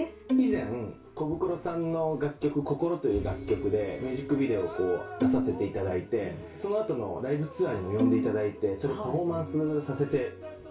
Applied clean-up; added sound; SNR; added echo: none; Bowed string instrument; 1 dB; reverberation time 0.3 s.